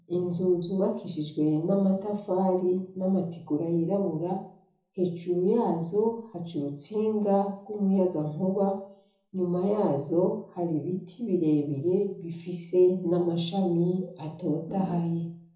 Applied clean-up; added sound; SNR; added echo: none; Organ; 10 dB; reverberation time 0.6 s.